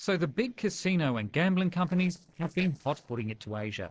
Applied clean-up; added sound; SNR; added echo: neural separator model SepFormer DNS4.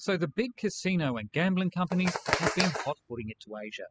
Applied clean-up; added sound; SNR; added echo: classical method spectral subtraction.